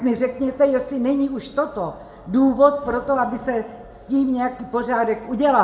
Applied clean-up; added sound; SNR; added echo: none; none; none; reverberation time 0.6 s.